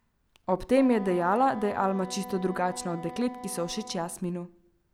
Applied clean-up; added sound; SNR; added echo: none; Wind instrument, woodwind instrument; 15 dB; none.